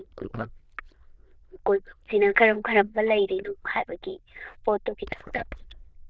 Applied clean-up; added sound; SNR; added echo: neural diffusion model UNIVERSE++.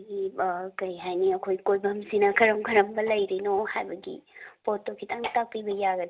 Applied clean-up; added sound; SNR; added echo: none; none; none; none.